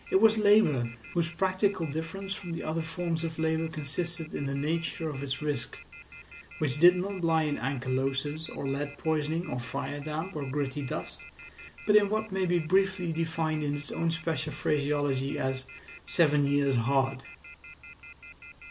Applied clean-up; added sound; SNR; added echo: none; Telephone; 19 dB; none.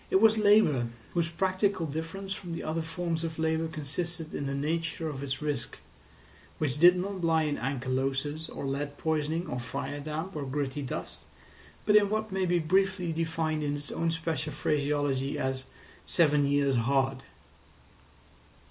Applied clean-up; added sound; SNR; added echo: none; none; none; none.